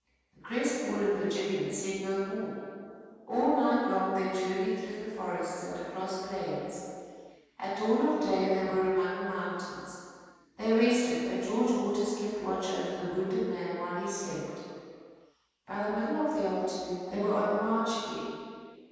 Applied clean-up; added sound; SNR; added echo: none; none; none; reverberation time 2.1 s.